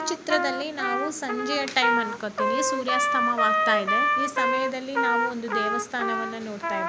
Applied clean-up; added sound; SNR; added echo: none; Trumpet; -4 dB; none.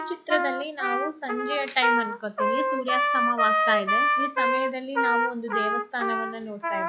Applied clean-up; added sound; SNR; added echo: classical method log-MMSE.